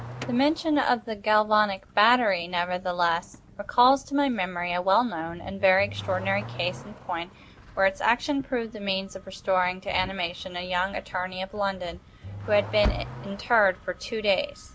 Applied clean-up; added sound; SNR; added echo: none; Accelerating, revving, vroom / Car + Engine starting; 14 dB; none.